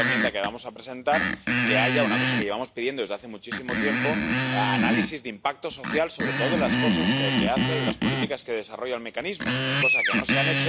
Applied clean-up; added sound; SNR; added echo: none; Screech; -4 dB; none.